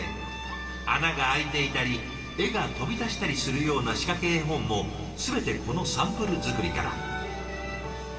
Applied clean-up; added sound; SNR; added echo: none; Musical instrument; 11 dB; reverberation time 2.5 s.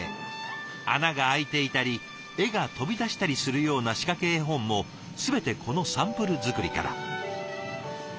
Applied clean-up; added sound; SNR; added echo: none; none; none; none.